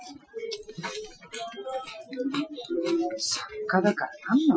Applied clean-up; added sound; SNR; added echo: classical method Wiener filter.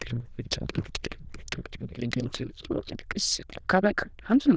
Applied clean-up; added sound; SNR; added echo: neural diffusion model UNIVERSE++.